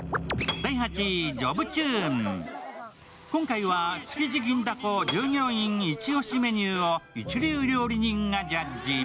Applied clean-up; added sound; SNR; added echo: none; Piano; 14 dB; none.